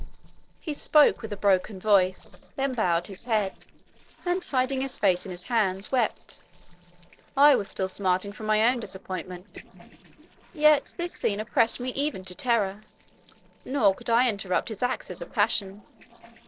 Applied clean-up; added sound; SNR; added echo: neural separator model SepFormer DNS4.